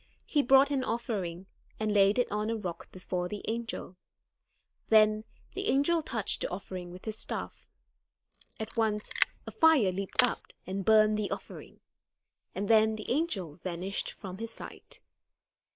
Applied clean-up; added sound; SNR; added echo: neural mask model Resemble Enhance denoiser.